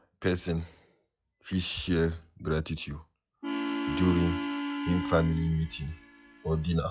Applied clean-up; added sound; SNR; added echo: classical method log-MMSE.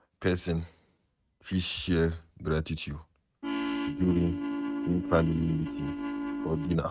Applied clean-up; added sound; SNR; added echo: neural mask model RNNoise.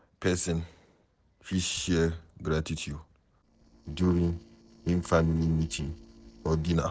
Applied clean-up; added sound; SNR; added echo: neural separator model SepFormer DNS4.